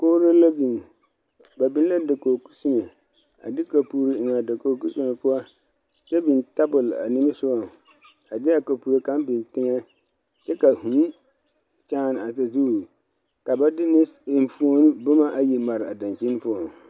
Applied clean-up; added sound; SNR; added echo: none; none; none; none.